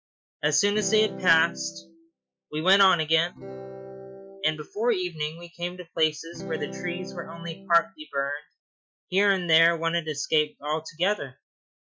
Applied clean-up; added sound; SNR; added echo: classical method Wiener filter.